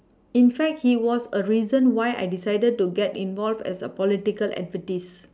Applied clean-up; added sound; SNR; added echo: none; none; none; none.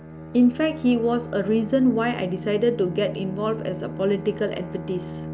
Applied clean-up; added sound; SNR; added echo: none; Bowed string instrument; 11 dB; none.